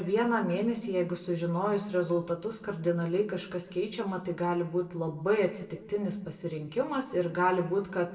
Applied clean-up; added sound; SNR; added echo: none; none; none; reverberation time 0.7 s.